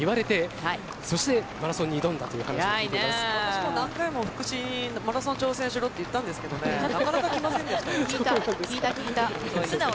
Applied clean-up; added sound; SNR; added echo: none; none; none; none.